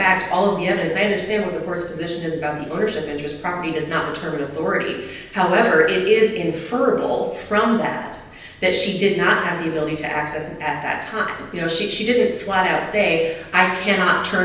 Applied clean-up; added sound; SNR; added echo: none; none; none; reverberation time 0.9 s.